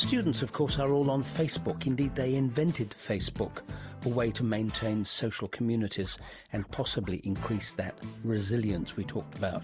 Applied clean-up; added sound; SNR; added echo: none; none; none; none.